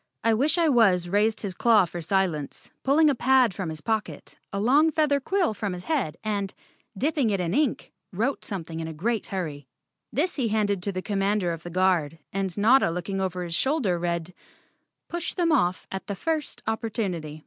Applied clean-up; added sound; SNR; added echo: none; none; none; none.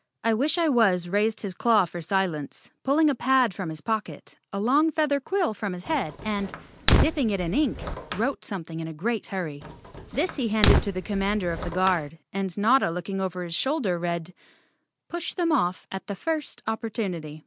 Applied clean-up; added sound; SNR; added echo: none; Fire; 1 dB; none.